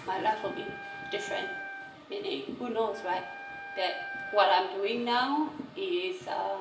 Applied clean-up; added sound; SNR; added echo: none; Wind instrument, woodwind instrument; 10 dB; reverberation time 0.7 s.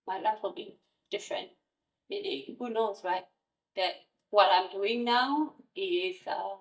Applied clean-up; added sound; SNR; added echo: neural mask model DeepFilterNet 3.